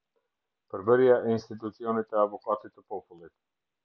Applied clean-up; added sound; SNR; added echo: none; none; none; none.